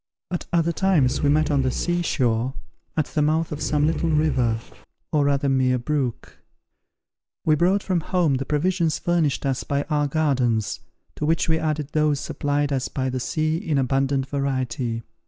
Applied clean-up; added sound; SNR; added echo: none; Growling; 6 dB; none.